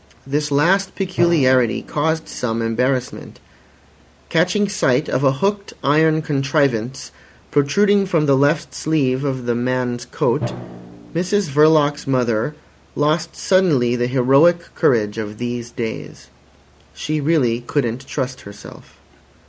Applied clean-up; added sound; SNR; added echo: none; Drum; 19 dB; none.